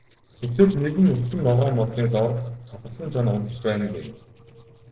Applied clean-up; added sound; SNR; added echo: neural separator model SepFormer DNS4.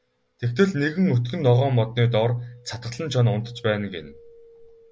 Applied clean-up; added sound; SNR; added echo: none; none; none; none.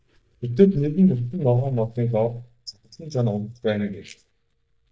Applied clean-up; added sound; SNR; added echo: neural mask model DeepFilterNet 3.